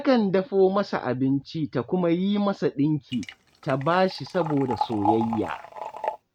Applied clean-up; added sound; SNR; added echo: neural mask model RNNoise.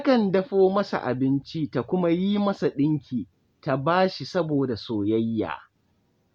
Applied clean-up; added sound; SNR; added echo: none; none; none; none.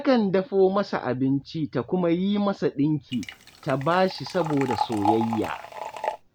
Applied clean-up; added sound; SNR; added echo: none; Liquid; 7 dB; none.